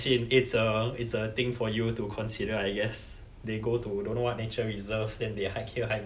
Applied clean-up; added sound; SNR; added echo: none; none; none; none.